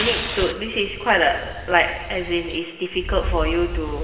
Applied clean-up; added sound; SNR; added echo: none; Fire; 6 dB; reverberation time 1.7 s.